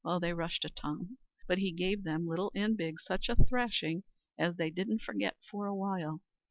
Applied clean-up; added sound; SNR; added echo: none; none; none; none.